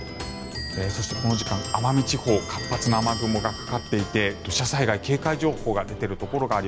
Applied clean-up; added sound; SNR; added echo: none; Clock; 10 dB; none.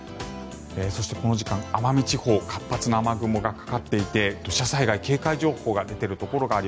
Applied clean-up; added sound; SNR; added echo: none; none; none; none.